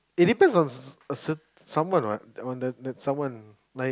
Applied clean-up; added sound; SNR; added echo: none; none; none; none.